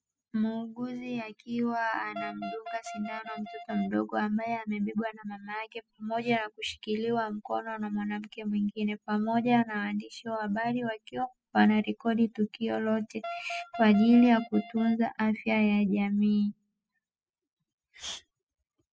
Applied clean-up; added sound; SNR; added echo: classical method spectral subtraction.